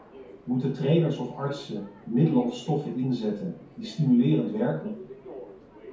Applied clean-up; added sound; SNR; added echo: none; Subway, metro, underground; 19 dB; reverberation time 0.6 s.